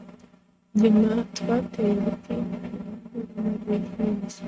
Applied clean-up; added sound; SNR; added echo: neural mask model RNNoise.